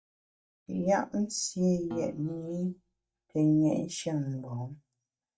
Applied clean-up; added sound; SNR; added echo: neural mask model DeepFilterNet 3.